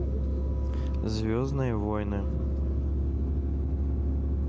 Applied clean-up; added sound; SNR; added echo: none; none; none; none.